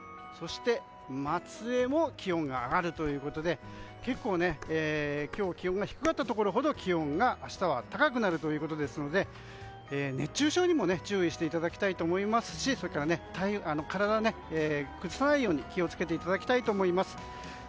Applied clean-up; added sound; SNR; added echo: none; Dishes, pots, and pans; 17 dB; none.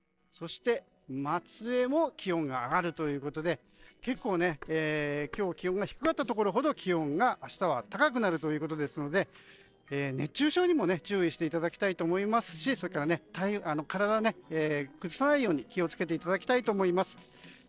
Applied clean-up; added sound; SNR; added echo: neural separator model SepFormer DNS4.